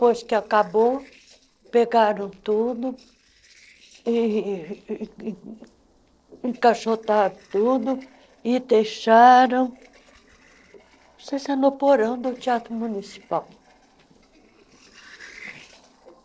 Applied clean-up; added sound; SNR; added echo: neural separator model SepFormer DNS4.